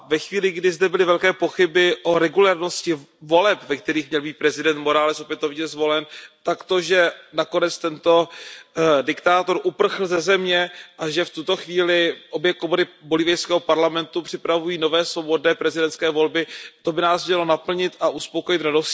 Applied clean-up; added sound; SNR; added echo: none; none; none; none.